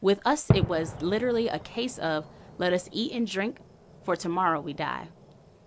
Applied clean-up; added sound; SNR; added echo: none; Fireworks; 6 dB; none.